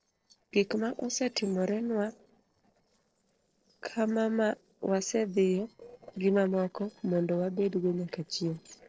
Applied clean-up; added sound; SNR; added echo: neural separator model SepFormer DNS4.